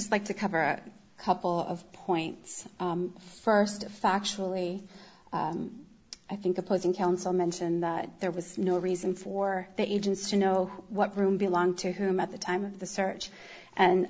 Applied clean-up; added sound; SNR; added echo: none; none; none; none.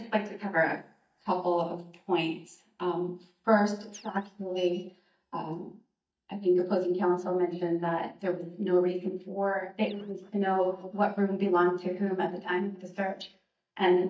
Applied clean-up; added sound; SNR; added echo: neural mask model DeepFilterNet 3.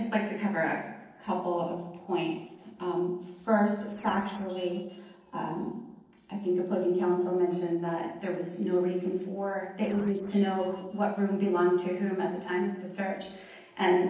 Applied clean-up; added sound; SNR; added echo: neural separator model SepFormer DNS4.